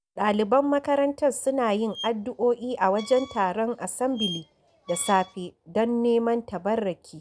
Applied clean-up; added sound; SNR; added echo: none; Squeak; 15 dB; none.